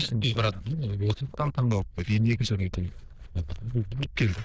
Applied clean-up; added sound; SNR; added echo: neural diffusion model UNIVERSE++.